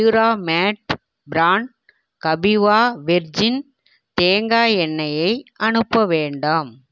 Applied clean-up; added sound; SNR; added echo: none; none; none; none.